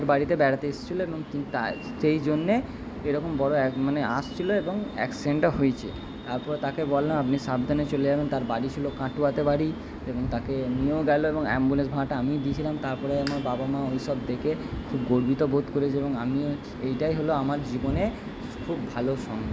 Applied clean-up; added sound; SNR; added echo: none; none; none; none.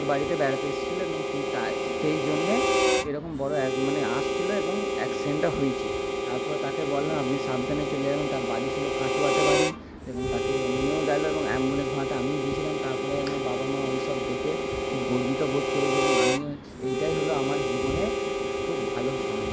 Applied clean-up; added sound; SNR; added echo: none; Harmonica; -3 dB; none.